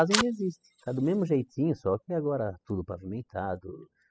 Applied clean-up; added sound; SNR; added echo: classical method spectral subtraction.